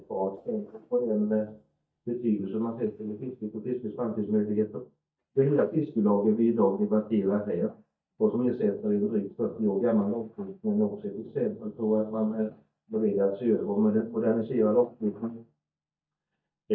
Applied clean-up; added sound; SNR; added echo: neural mask model DeepFilterNet 3.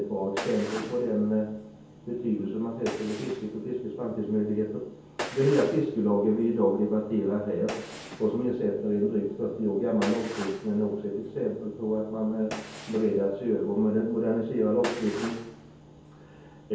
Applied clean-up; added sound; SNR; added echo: none; Gunshot, gunfire; 15 dB; reverberation time 0.7 s.